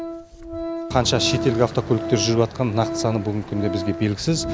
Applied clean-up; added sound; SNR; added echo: none; Organ; 8 dB; none.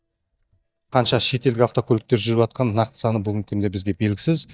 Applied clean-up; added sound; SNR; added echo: neural mask model DeepFilterNet 3.